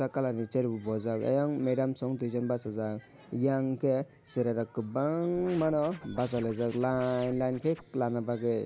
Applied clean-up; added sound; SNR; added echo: none; Scratching (performance technique); 20 dB; none.